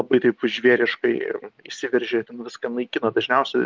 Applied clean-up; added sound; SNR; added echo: none; none; none; none.